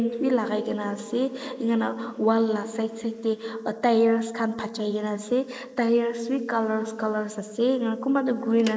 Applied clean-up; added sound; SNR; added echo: neural mask model Resemble Enhance denoiser.